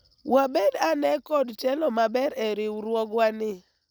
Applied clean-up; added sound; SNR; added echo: none; none; none; none.